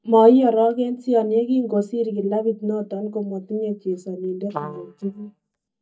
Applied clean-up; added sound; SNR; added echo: neural mask model DeepFilterNet 3.